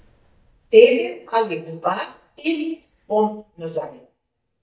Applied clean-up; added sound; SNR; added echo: neural mask model DeepFilterNet 3.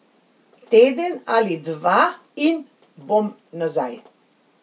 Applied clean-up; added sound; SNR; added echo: none; none; none; none.